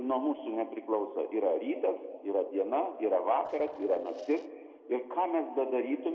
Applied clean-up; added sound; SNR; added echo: neural separator model SepFormer DNS4.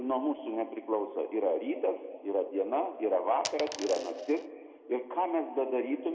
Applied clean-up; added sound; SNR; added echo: none; Coin (dropping); 11 dB; reverberation time 1.8 s.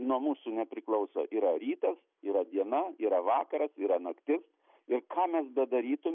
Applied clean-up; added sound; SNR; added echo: none; none; none; none.